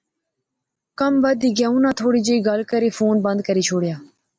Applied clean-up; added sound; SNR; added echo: none; none; none; none.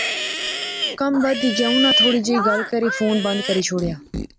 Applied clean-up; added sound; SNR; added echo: none; Livestock, farm animals, working animals; 2 dB; none.